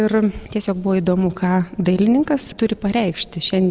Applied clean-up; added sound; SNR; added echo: none; none; none; none.